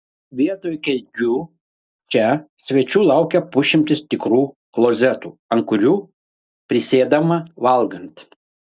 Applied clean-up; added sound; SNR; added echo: none; none; none; none.